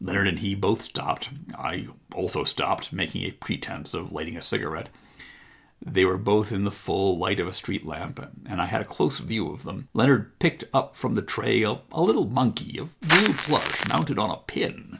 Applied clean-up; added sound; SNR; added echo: none; Crackle; -2 dB; none.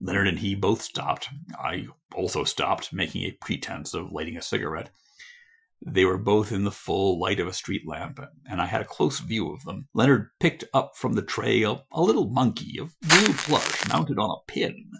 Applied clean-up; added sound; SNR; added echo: classical method Wiener filter.